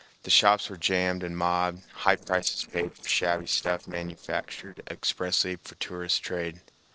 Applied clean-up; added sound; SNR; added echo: neural separator model SepFormer DNS4.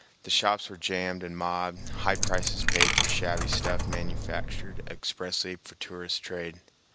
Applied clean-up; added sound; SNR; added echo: none; Coin (dropping); -5 dB; none.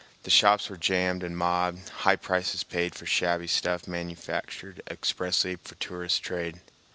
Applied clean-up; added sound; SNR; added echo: none; none; none; none.